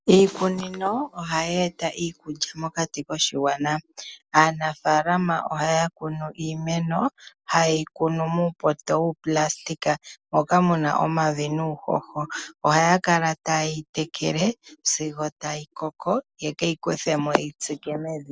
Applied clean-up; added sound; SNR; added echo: none; none; none; none.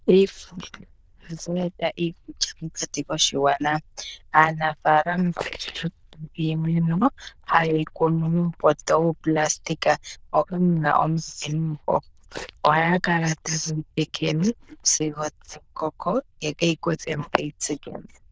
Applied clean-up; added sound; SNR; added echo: neural diffusion model UNIVERSE++.